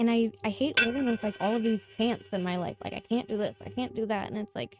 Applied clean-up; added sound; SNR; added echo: neural mask model RNNoise.